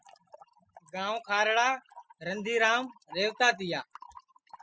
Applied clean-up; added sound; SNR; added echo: classical method spectral subtraction.